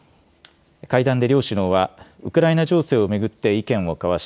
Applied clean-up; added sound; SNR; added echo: none; none; none; none.